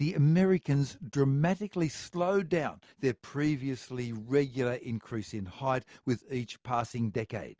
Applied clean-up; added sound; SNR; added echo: none; none; none; none.